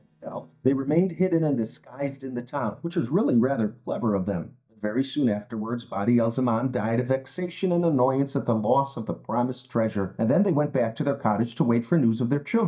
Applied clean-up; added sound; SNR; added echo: neural mask model DeepFilterNet 3.